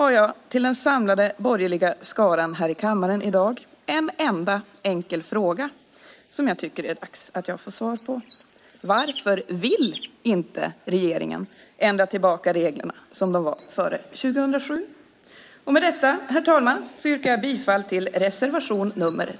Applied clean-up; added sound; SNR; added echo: neural mask model Resemble Enhance denoiser.